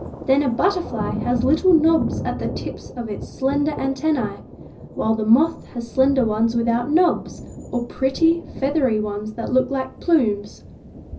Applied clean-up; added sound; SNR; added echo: none; Thunder; 11 dB; reverberation time 0.4 s.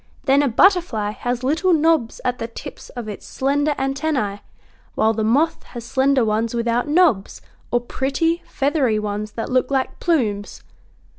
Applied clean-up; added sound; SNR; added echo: none; none; none; none.